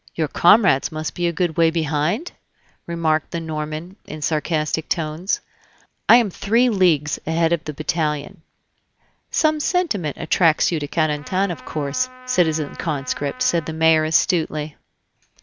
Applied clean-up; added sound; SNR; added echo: none; Trumpet; 19 dB; none.